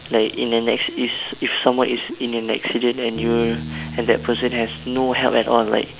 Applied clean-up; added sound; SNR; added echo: none; Bass guitar; 15 dB; none.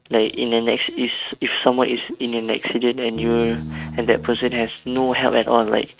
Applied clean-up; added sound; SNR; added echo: neural mask model RNNoise.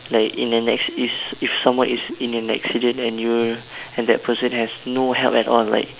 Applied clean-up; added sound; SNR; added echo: none; none; none; none.